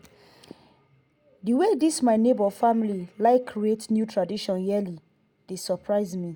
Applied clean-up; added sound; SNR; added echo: none; none; none; none.